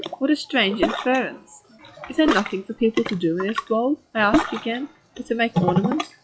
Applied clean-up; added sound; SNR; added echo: classical method log-MMSE.